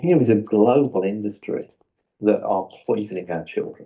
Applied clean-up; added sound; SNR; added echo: neural mask model DeepFilterNet 3.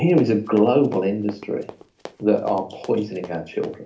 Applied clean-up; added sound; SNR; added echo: none; Run; 19 dB; reverberation time 0.3 s.